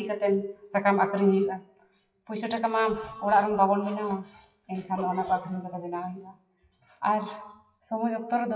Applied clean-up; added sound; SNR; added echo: classical method WPE with log-MMSE.